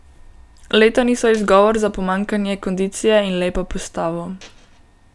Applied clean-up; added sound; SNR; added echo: none; none; none; none.